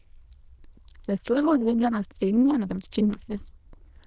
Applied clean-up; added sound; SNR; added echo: neural diffusion model UNIVERSE++.